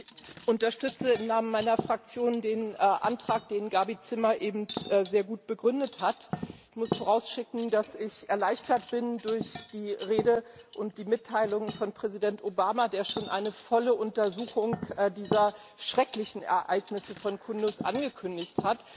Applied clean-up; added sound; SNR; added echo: none; Cutlery, silverware; 13 dB; none.